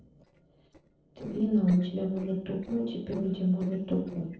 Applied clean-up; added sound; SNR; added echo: neural separator model SepFormer DNS4.